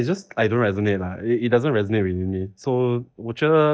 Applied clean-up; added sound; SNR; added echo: neural mask model DeepFilterNet 3.